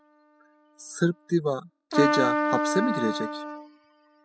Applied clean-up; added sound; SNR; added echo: classical method spectral subtraction.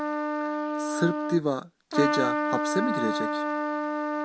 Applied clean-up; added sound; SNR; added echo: none; Trumpet; -2 dB; none.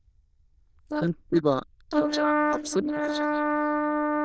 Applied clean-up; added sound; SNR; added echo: neural diffusion model UNIVERSE++.